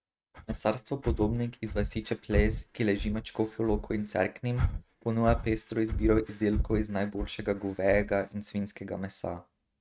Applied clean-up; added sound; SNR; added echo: neural mask model RNNoise.